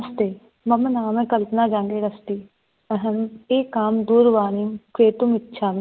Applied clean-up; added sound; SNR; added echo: none; none; none; none.